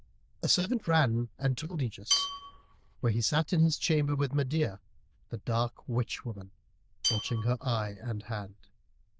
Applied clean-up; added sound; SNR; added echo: neural diffusion model UNIVERSE++.